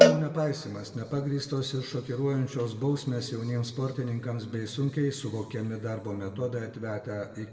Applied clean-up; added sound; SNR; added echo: none; Cowbell; -3 dB; reverberation time 1.9 s.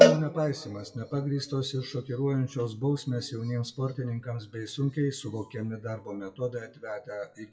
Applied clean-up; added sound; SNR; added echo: classical method WPE with log-MMSE.